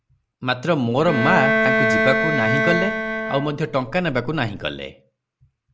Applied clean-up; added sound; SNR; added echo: none; Bowed string instrument; -1 dB; none.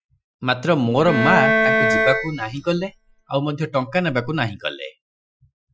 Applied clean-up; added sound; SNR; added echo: classical method Wiener filter.